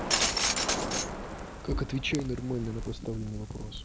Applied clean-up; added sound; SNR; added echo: none; Glass + Crackle; -3 dB; none.